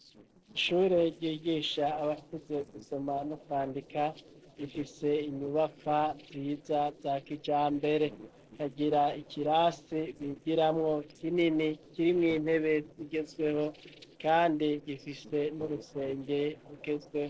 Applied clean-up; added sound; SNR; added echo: neural separator model SepFormer DNS4.